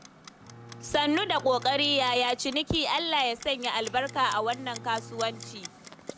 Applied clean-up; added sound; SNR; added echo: none; Clock + Bowed string instrument; 16 dB; none.